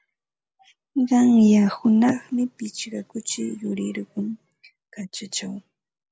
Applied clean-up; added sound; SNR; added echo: none; none; none; none.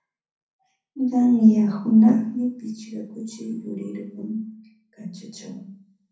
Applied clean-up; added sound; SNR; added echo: none; none; none; reverberation time 0.6 s.